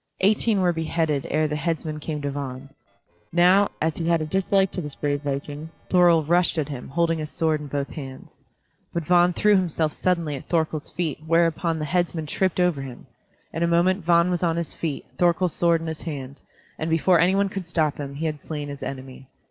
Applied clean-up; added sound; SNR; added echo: neural separator model SepFormer DNS4.